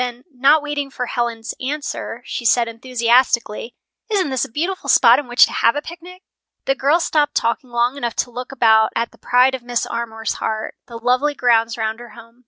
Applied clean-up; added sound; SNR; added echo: none; none; none; none.